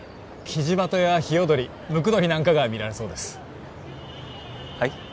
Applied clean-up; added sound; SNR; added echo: none; none; none; none.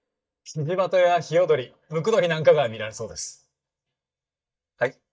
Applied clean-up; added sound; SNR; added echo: neural mask model DeepFilterNet 3.